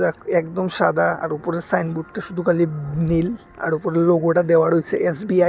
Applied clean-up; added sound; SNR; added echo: none; none; none; none.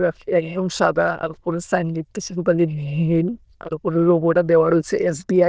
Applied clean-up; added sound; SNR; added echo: neural diffusion model UNIVERSE++.